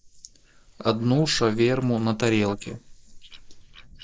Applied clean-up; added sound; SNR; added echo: neural mask model Resemble Enhance denoiser.